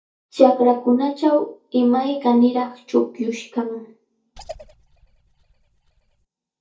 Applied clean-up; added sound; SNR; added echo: neural mask model DeepFilterNet 3.